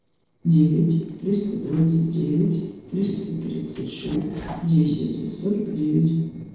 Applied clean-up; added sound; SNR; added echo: neural separator model SepFormer DNS4.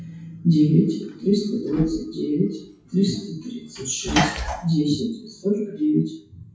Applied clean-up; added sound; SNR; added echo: classical method WPE with log-MMSE.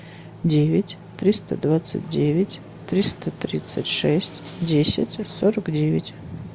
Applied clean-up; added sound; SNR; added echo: none; none; none; none.